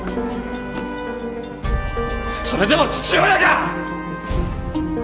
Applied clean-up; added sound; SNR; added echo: none; Piano; 10 dB; none.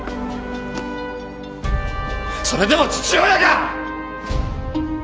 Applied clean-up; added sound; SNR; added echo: none; none; none; none.